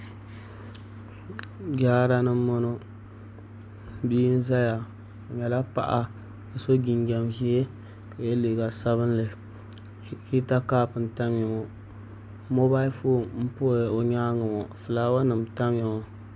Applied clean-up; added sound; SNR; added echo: none; none; none; none.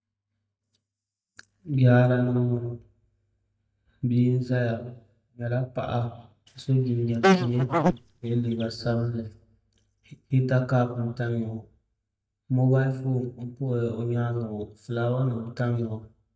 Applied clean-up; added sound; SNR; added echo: neural mask model DeepFilterNet 3.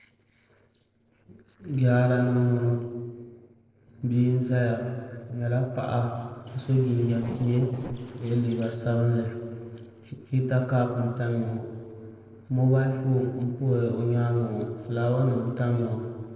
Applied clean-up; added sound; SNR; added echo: neural separator model SepFormer DNS4.